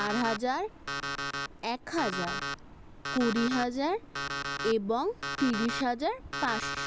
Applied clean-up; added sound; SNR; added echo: none; Alarm; 5 dB; none.